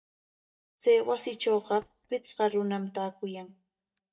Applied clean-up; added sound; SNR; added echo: neural mask model DeepFilterNet 3.